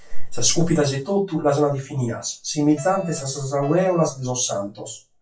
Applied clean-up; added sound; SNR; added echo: classical method WPE with log-MMSE.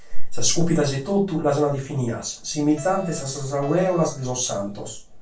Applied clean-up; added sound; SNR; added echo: none; Alarm; 19 dB; reverberation time 0.2 s.